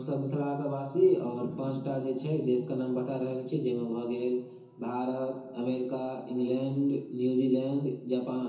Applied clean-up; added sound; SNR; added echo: none; none; none; reverberation time 0.6 s.